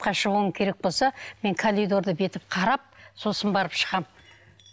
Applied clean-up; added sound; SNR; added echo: none; none; none; none.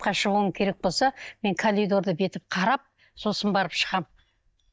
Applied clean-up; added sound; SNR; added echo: neural mask model DeepFilterNet 3.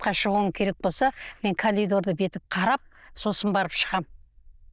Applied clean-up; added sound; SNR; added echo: neural diffusion model UNIVERSE++.